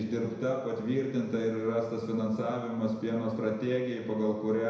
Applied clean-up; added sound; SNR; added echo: none; none; none; reverberation time 1.0 s.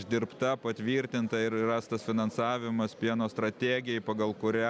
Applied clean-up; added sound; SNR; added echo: none; none; none; none.